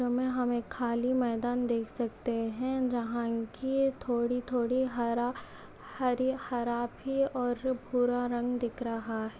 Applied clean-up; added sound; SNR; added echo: none; none; none; none.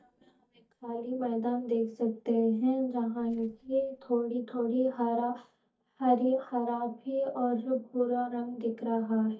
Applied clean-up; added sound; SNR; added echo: neural mask model DeepFilterNet 3.